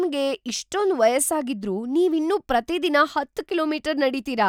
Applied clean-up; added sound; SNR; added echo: none; none; none; none.